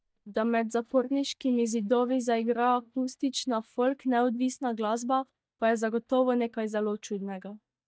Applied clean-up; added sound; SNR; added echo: neural mask model DeepFilterNet 3.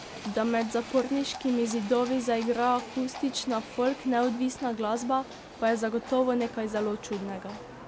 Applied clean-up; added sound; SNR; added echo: none; Livestock, farm animals, working animals; 14 dB; none.